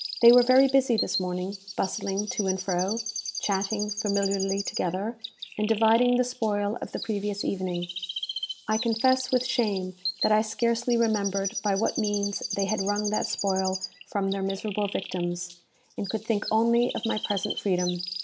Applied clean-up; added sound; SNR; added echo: none; Chirp, tweet; 9 dB; none.